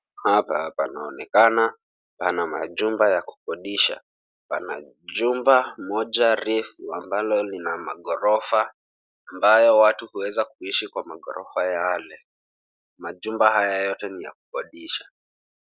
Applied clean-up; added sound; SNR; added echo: none; none; none; none.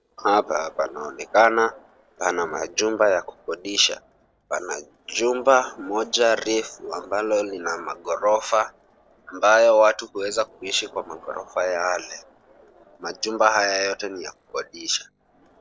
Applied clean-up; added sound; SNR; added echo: neural separator model SepFormer DNS4.